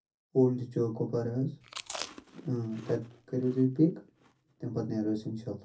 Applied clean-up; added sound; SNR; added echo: none; Chewing, mastication; 16 dB; reverberation time 0.3 s.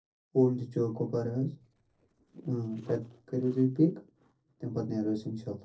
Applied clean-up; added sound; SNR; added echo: neural separator model SepFormer DNS4.